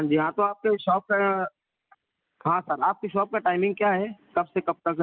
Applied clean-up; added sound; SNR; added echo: none; none; none; none.